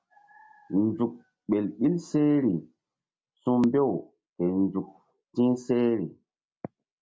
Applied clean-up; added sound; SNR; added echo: none; none; none; none.